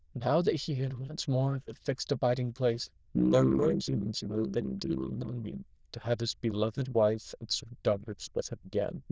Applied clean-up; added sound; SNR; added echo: neural diffusion model UNIVERSE++.